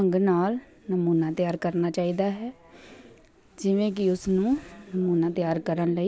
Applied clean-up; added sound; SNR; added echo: none; none; none; none.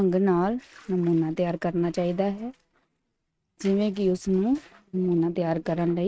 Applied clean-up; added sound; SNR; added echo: neural mask model RNNoise.